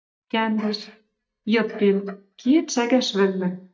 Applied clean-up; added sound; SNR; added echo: neural mask model DeepFilterNet 3.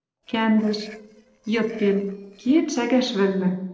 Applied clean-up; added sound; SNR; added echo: neural separator model SepFormer DNS4.